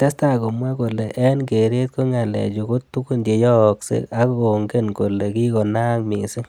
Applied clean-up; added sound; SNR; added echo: none; none; none; none.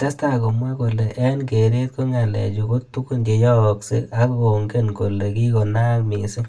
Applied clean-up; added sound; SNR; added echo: none; none; none; reverberation time 0.2 s.